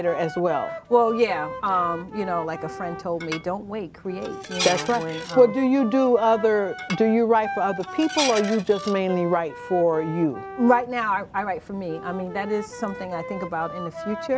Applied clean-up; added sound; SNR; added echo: none; Dishes, pots, and pans + Wind instrument, woodwind instrument; 11 dB; none.